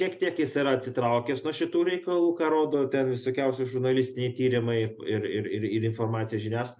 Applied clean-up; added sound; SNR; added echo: none; none; none; none.